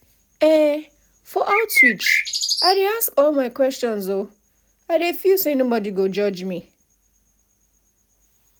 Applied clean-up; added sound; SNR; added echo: none; Bird; -3 dB; none.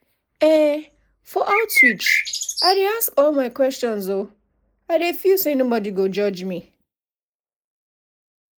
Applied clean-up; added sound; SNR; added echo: neural mask model Resemble Enhance denoiser.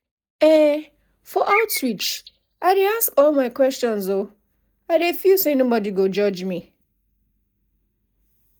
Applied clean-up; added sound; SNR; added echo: neural mask model DeepFilterNet 3.